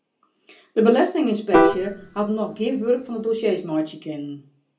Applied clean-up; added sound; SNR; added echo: none; Piano; 1 dB; reverberation time 0.3 s.